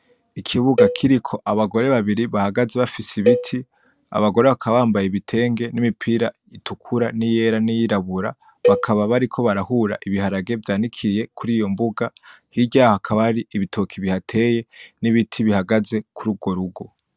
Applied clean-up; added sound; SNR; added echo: none; Cowbell; 4 dB; none.